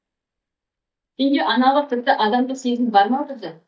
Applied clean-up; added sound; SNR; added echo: neural mask model DeepFilterNet 3.